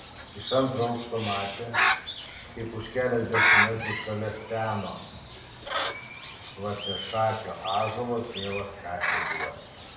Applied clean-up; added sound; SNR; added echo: none; Bird; -1 dB; reverberation time 0.7 s.